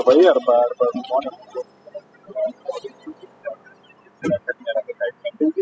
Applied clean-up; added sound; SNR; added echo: classical method spectral subtraction.